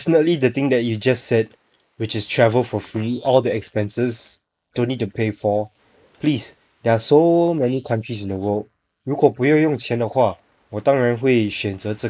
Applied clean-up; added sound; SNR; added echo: neural mask model Resemble Enhance denoiser.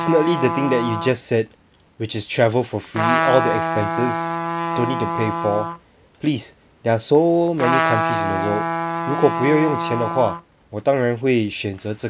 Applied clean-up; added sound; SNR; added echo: none; Trumpet; 4 dB; none.